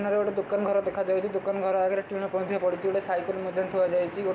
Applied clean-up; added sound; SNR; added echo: none; none; none; none.